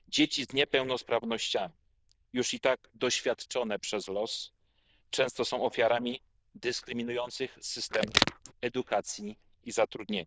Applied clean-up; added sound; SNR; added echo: neural diffusion model UNIVERSE++.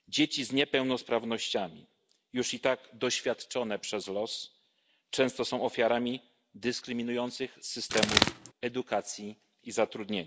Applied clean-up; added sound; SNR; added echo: none; Bird; -4 dB; none.